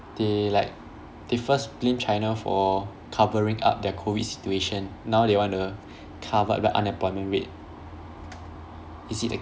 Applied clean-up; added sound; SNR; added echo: none; none; none; none.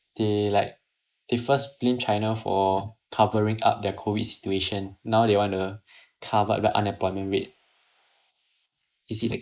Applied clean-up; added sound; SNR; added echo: neural mask model Resemble Enhance denoiser.